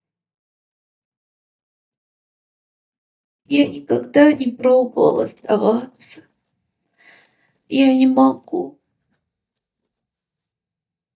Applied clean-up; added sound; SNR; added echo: neural mask model DeepFilterNet 3.